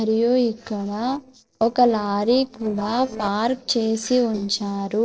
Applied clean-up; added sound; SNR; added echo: neural separator model SepFormer DNS4.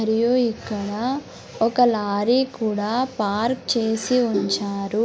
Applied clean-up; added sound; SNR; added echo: none; none; none; none.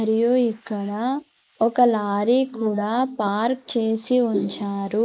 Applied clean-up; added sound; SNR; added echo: neural mask model Resemble Enhance denoiser.